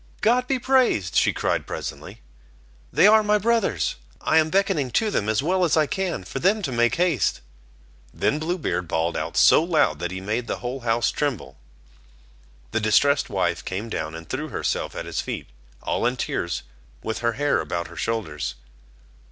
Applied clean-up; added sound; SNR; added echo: none; none; none; none.